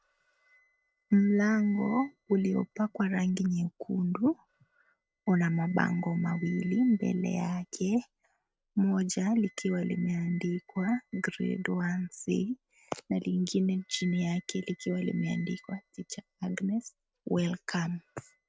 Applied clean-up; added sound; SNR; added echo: neural mask model RNNoise.